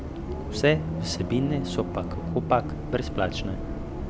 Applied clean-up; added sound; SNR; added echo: none; Bus; 3 dB; none.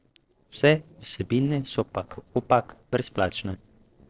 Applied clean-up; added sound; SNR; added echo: neural separator model SepFormer DNS4.